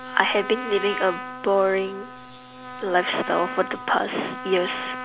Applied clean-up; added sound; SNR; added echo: none; Trumpet; 10 dB; none.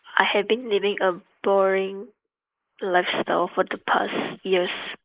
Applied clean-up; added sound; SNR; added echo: neural mask model Resemble Enhance denoiser.